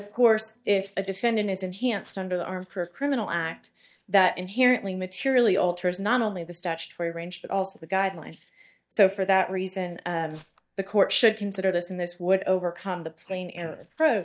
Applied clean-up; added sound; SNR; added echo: neural mask model DeepFilterNet 3.